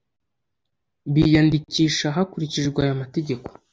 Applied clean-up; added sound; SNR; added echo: none; none; none; none.